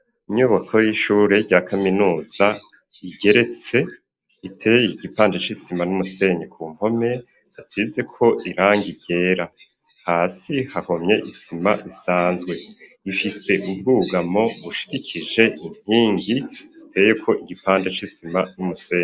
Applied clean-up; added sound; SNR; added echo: neural mask model Resemble Enhance denoiser.